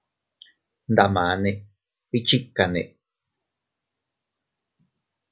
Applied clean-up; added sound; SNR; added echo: none; none; none; none.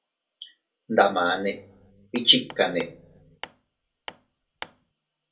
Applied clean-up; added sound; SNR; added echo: none; Hammer; 19 dB; reverberation time 0.2 s.